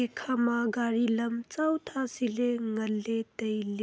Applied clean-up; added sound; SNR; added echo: none; none; none; none.